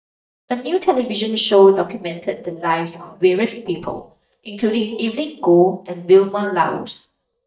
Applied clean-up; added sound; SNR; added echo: neural mask model DeepFilterNet 3.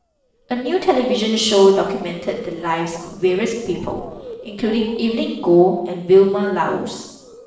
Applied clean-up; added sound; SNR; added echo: neural separator model SepFormer DNS4.